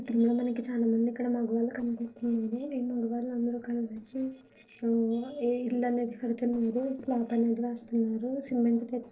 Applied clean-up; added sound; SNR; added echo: neural separator model SepFormer DNS4.